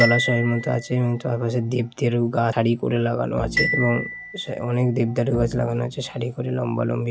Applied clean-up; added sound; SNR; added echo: none; Glockenspiel + Bowed string instrument; 8 dB; none.